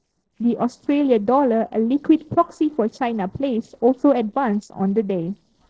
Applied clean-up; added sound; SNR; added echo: neural separator model SepFormer DNS4.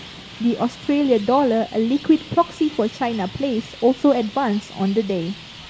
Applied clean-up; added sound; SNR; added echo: none; Traffic noise, roadway noise; 18 dB; none.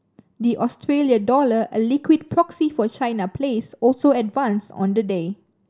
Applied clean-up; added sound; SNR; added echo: none; none; none; none.